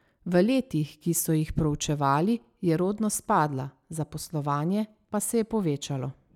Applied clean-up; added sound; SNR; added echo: none; none; none; none.